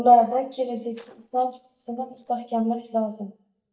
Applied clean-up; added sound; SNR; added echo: neural mask model DeepFilterNet 3.